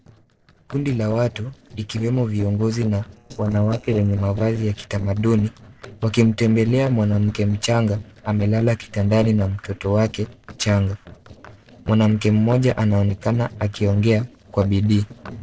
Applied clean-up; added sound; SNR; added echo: neural separator model SepFormer DNS4.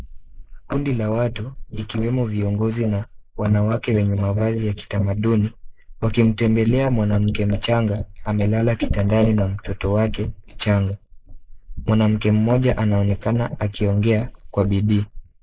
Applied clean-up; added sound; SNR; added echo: neural mask model Resemble Enhance denoiser.